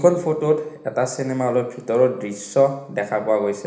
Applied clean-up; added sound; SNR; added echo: none; none; none; reverberation time 1.0 s.